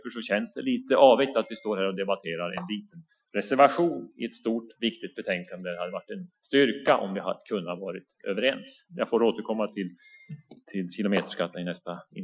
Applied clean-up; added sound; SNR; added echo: classical method Wiener filter.